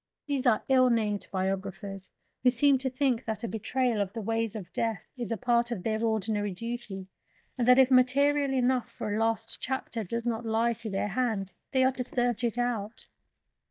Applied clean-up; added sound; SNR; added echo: neural mask model DeepFilterNet 3.